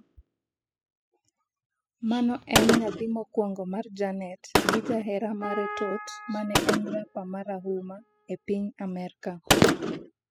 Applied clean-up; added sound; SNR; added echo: classical method spectral subtraction.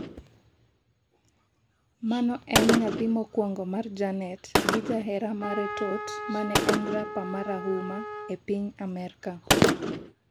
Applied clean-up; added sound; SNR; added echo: none; Trumpet + Gunshot, gunfire; 0 dB; none.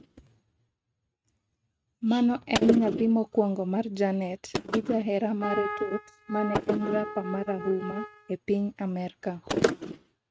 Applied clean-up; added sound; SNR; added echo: neural mask model RNNoise.